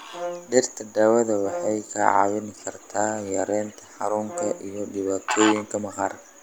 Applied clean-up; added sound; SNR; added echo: none; Fowl + Brass instrument; 11 dB; none.